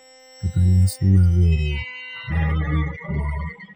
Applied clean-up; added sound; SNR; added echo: classical method spectral subtraction.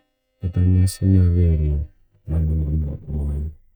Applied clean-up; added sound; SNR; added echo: neural mask model DeepFilterNet 3.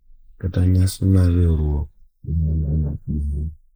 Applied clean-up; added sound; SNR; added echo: neural mask model Resemble Enhance denoiser.